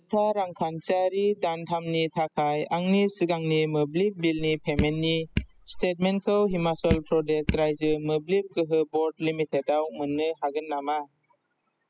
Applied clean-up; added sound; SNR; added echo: classical method spectral subtraction.